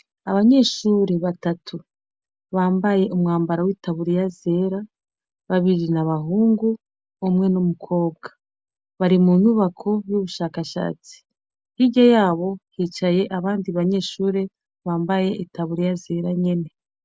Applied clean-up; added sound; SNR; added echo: none; none; none; none.